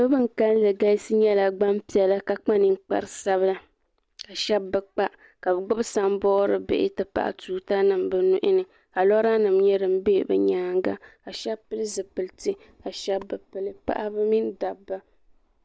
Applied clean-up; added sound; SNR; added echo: none; none; none; none.